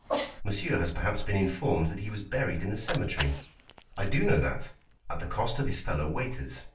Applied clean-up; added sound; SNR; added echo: none; Cat; 13 dB; reverberation time 0.3 s.